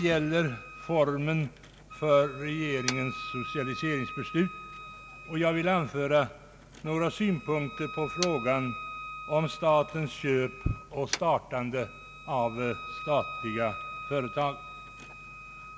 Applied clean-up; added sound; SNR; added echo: none; Motor vehicle (road) + Wind instrument, woodwind instrument; 11 dB; none.